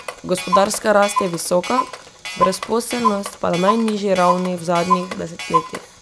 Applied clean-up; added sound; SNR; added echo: none; Clock; 4 dB; none.